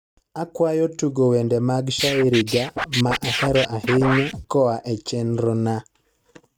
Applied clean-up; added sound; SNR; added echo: neural mask model RNNoise.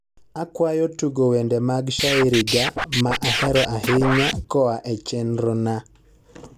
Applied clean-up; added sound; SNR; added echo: none; Scratching (performance technique); 2 dB; none.